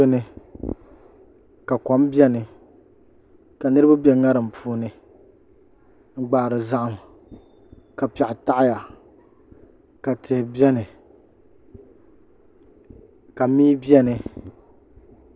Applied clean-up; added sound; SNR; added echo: none; none; none; none.